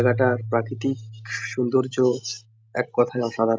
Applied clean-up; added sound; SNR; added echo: none; Keyboard (musical); 11 dB; none.